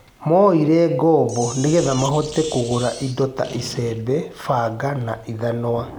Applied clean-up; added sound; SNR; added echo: none; Sink (filling or washing); 17 dB; none.